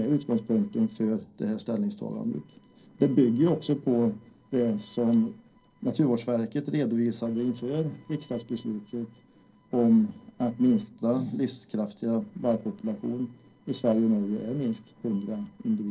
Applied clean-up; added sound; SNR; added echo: neural separator model SepFormer DNS4.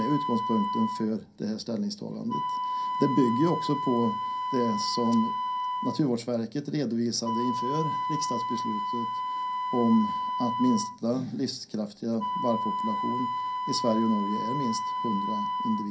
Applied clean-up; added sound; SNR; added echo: none; Wind instrument, woodwind instrument; 2 dB; reverberation time 0.3 s.